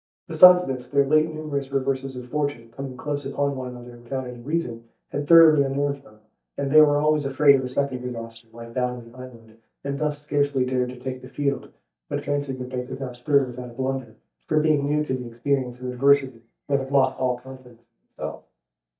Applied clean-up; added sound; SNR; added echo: neural mask model DeepFilterNet 3.